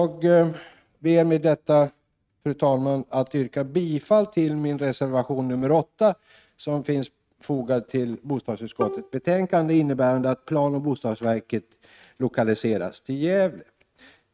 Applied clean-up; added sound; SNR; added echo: neural mask model RNNoise.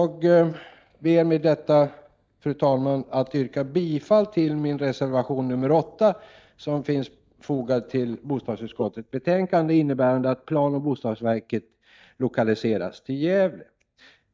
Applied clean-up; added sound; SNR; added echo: neural mask model DeepFilterNet 3.